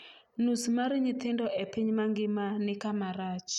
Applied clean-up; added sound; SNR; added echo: none; none; none; none.